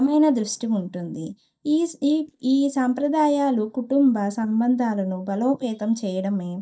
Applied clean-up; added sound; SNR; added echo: neural mask model DeepFilterNet 3.